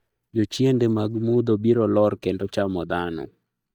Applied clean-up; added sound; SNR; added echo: neural mask model DeepFilterNet 3.